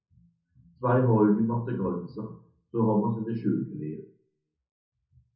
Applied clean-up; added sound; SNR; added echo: none; none; none; reverberation time 0.6 s.